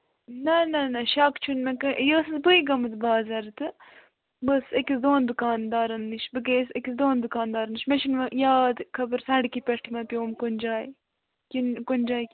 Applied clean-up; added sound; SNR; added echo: none; none; none; none.